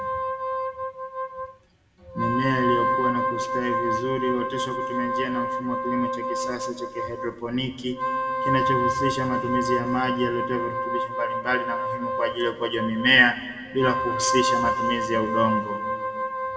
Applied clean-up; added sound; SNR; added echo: none; Wind instrument, woodwind instrument; 0 dB; reverberation time 1.5 s.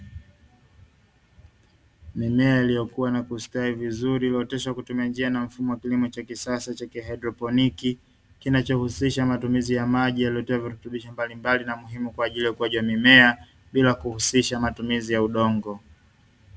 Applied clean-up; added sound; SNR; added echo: none; none; none; none.